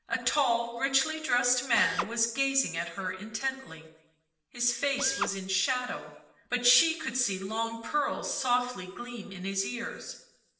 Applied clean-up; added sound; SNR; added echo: none; Drill; 6 dB; reverberation time 0.9 s.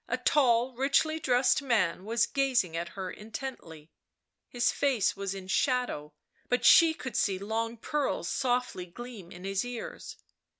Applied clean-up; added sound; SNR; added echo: none; none; none; none.